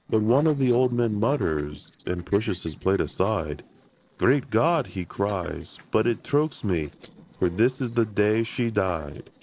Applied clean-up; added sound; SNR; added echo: neural separator model SepFormer DNS4.